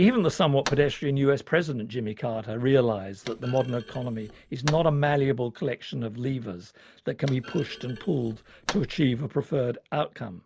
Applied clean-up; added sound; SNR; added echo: none; Thump, thud; 17 dB; none.